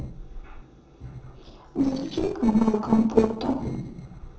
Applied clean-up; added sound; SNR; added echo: neural separator model SepFormer DNS4.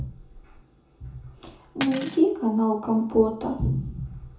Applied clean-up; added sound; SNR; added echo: none; Cutlery, silverware; 13 dB; reverberation time 0.7 s.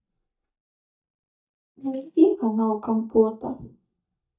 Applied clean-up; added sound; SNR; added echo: neural mask model DeepFilterNet 3.